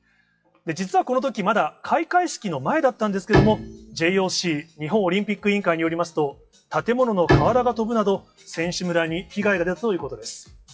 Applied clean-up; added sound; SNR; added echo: classical method WPE with log-MMSE.